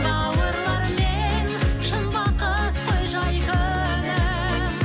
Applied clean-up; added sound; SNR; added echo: none; none; none; none.